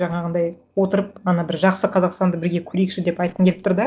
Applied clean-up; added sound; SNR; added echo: neural separator model SepFormer DNS4.